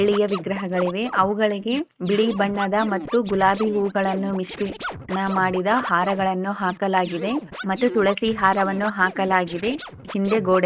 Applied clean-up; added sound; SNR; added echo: neural mask model RNNoise.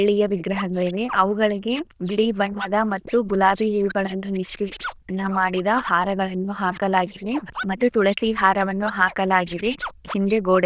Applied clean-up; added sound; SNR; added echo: neural diffusion model UNIVERSE++.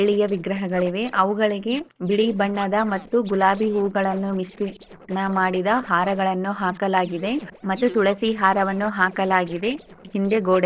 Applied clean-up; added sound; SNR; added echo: neural separator model SepFormer DNS4.